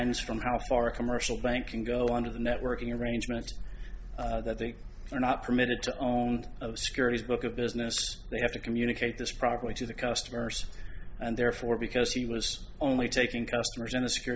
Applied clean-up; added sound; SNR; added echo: none; none; none; none.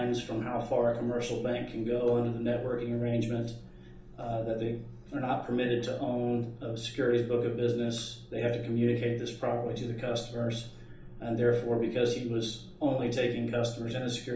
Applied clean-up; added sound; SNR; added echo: none; none; none; reverberation time 1.2 s.